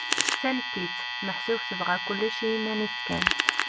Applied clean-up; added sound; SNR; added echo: none; Domestic sounds, home sounds + Alarm; -2 dB; none.